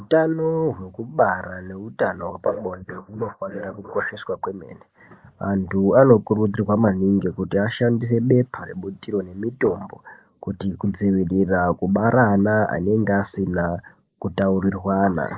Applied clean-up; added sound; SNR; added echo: neural mask model Resemble Enhance denoiser.